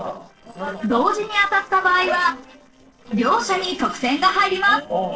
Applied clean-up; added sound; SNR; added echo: neural separator model SepFormer DNS4.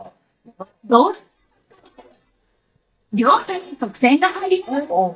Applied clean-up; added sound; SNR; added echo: neural mask model DeepFilterNet 3.